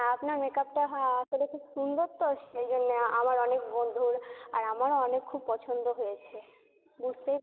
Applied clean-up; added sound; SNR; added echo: none; none; none; none.